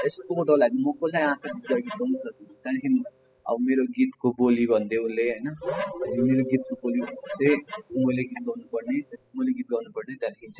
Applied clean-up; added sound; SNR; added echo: classical method spectral subtraction.